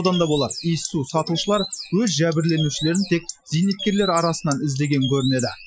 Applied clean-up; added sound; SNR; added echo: classical method Wiener filter.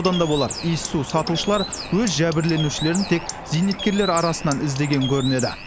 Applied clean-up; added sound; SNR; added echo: none; Bird; 11 dB; none.